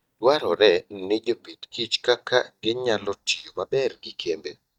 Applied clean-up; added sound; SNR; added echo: neural mask model DeepFilterNet 3.